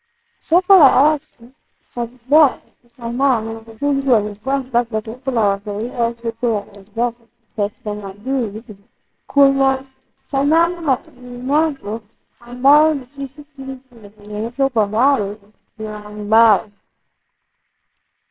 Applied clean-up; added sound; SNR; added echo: neural separator model SepFormer WHAMR!.